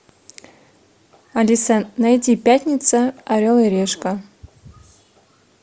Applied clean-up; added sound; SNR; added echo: none; none; none; none.